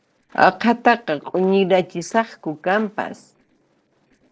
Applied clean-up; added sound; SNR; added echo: neural separator model SepFormer DNS4.